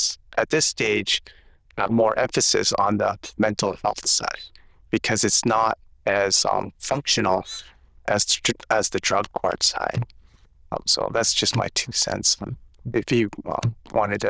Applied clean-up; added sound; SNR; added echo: neural diffusion model UNIVERSE++.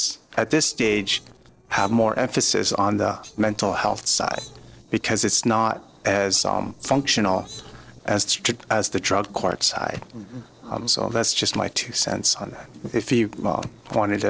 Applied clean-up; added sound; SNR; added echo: neural separator model SepFormer DNS4.